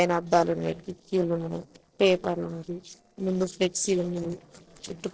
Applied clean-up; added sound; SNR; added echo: neural separator model SepFormer DNS4.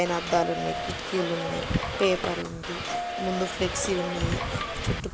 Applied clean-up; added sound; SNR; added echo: none; Subway, metro, underground / Doorbell; 3 dB; none.